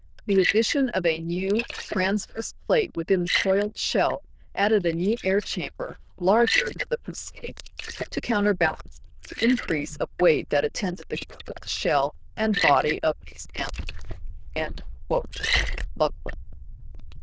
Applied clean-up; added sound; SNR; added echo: neural diffusion model UNIVERSE++.